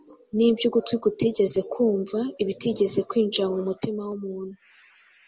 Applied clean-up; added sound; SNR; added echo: none; none; none; none.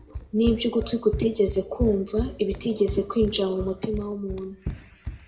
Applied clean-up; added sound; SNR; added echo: none; Run; 9 dB; reverberation time 0.5 s.